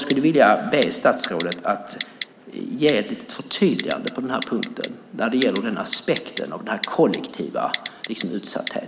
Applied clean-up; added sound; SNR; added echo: none; Typing; 11 dB; none.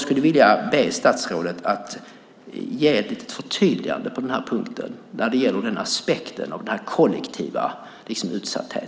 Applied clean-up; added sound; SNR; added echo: none; none; none; none.